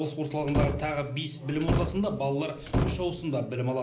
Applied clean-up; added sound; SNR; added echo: none; Slam; 1 dB; reverberation time 0.5 s.